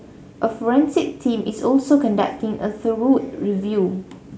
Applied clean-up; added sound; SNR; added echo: none; none; none; none.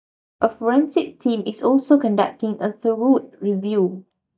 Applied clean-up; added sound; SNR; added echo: neural mask model DeepFilterNet 3.